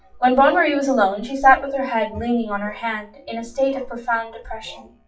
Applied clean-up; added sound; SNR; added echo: classical method WPE with log-MMSE.